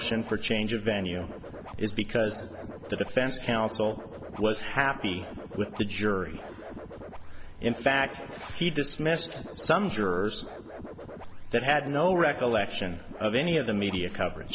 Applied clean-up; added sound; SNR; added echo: none; Scratching (performance technique); 10 dB; none.